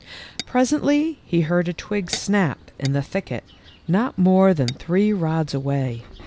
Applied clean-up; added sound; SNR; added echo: none; Bird vocalization, bird call, bird song + Tap / Glass; 19 dB; none.